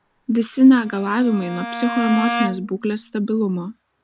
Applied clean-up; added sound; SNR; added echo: none; Bowed string instrument; 10 dB; none.